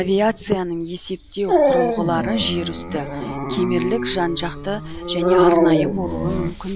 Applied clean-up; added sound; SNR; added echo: none; Dog; -2 dB; none.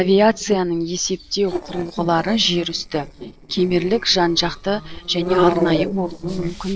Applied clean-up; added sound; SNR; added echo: neural separator model SepFormer DNS4.